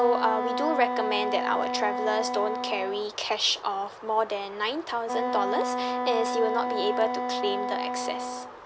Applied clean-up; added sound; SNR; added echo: none; Wind instrument, woodwind instrument; 2 dB; none.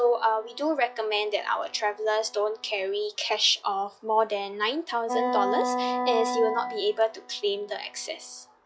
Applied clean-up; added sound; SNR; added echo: classical method log-MMSE.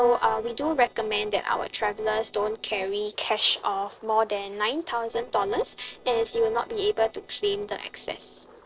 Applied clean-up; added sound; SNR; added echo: neural separator model SepFormer DNS4.